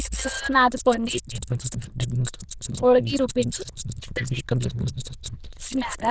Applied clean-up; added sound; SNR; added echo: neural diffusion model UNIVERSE++.